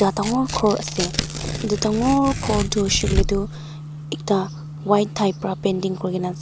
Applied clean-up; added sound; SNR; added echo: none; Tearing; 7 dB; none.